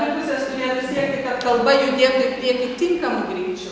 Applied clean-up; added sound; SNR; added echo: none; none; none; none.